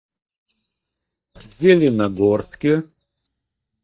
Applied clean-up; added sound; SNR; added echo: neural mask model DeepFilterNet 3.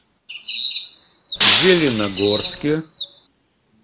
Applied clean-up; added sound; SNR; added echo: none; Shatter + Bird; 1 dB; none.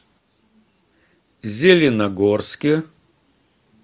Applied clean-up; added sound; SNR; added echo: none; none; none; none.